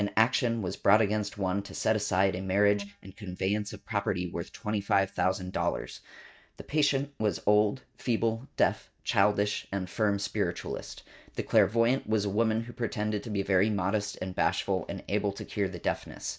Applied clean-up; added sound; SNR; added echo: neural mask model DeepFilterNet 3.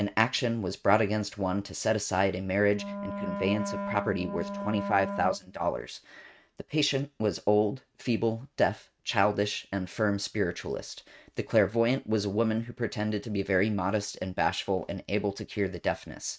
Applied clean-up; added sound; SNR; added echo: neural mask model RNNoise.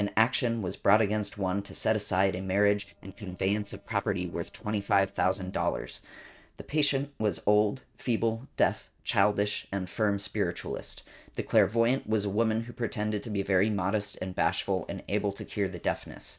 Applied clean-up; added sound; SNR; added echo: neural separator model SepFormer DNS4.